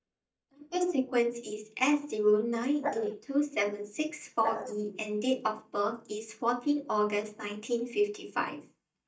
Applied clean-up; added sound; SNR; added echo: neural mask model DeepFilterNet 3.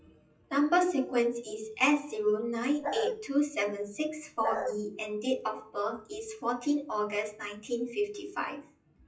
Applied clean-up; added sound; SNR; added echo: classical method WPE with log-MMSE.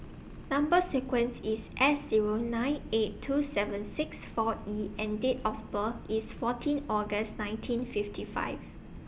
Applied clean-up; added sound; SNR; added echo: none; none; none; none.